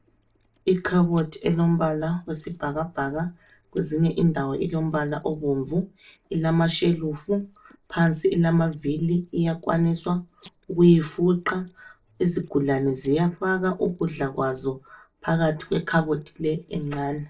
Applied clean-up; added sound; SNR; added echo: neural separator model SepFormer DNS4.